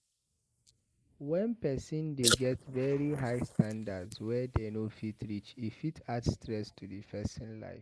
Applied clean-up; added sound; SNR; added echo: neural mask model Resemble Enhance denoiser.